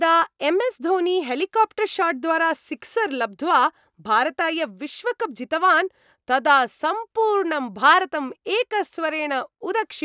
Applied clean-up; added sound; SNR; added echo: none; none; none; none.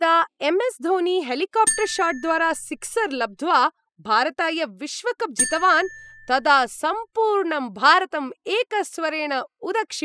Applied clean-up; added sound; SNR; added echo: classical method spectral subtraction.